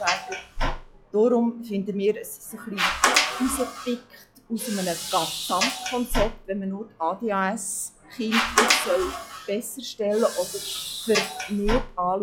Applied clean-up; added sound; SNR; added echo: classical method log-MMSE.